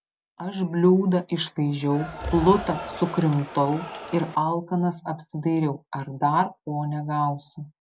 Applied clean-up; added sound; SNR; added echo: none; Cheering; 10 dB; none.